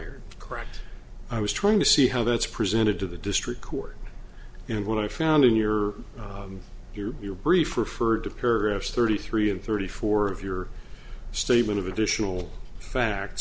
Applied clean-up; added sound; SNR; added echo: none; none; none; none.